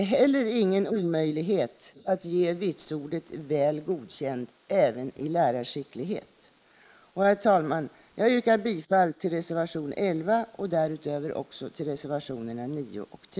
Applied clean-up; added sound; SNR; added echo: neural mask model Resemble Enhance denoiser.